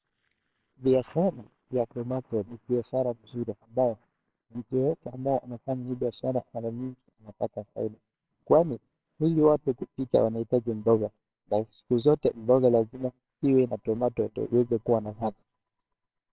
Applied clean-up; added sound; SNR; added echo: neural separator model SepFormer WHAMR!.